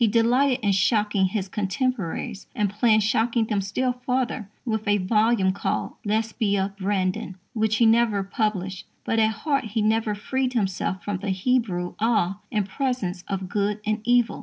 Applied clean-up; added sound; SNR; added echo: none; none; none; none.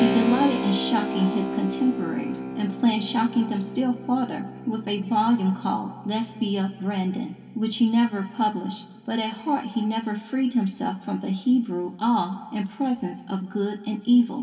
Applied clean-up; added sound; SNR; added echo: none; Keyboard (musical); 9 dB; reverberation time 2.1 s.